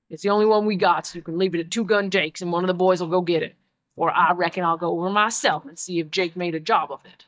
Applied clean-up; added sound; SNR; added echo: neural mask model DeepFilterNet 3.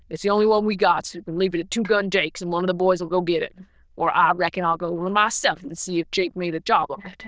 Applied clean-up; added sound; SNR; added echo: neural diffusion model UNIVERSE++.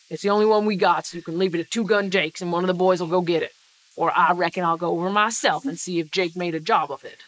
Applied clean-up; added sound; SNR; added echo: neural mask model Resemble Enhance denoiser.